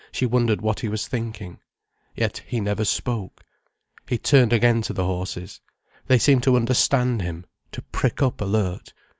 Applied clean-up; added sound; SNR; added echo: none; none; none; none.